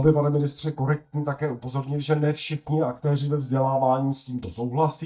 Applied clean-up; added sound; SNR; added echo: neural mask model DeepFilterNet 3.